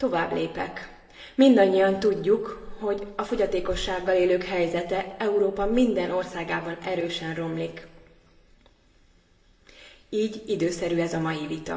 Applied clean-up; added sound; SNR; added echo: none; none; none; reverberation time 1.5 s.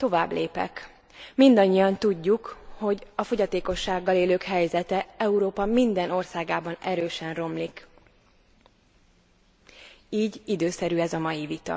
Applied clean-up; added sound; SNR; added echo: none; none; none; none.